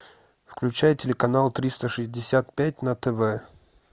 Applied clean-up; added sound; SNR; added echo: none; none; none; none.